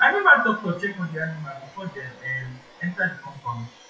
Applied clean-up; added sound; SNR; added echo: classical method WPE with log-MMSE.